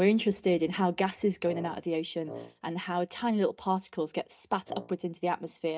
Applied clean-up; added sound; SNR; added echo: neural mask model DeepFilterNet 3.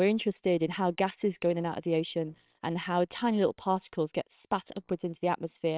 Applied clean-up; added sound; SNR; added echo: neural separator model SepFormer WHAMR!.